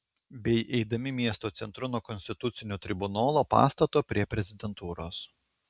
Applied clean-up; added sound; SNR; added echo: none; none; none; none.